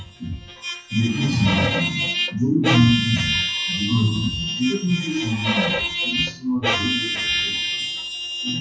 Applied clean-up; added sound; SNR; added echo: classical method WPE with log-MMSE.